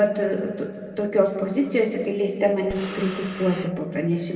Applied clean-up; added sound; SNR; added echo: none; Breathing; 14 dB; reverberation time 2.1 s.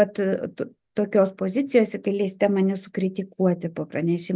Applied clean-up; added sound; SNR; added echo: none; none; none; none.